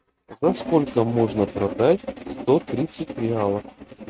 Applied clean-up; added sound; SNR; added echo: neural mask model RNNoise.